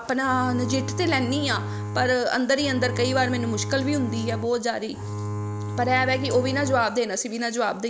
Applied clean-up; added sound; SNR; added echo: none; Bowed string instrument; 6 dB; none.